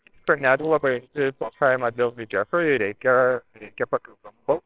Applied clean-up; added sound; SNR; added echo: neural separator model SepFormer WHAMR!.